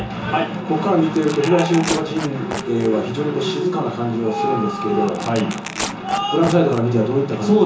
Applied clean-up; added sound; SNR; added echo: none; Tearing; 13 dB; reverberation time 0.6 s.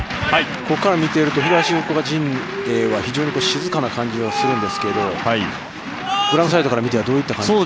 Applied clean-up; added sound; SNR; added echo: none; none; none; none.